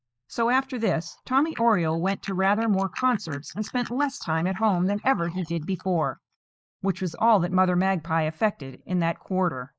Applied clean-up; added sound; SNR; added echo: neural mask model Resemble Enhance denoiser.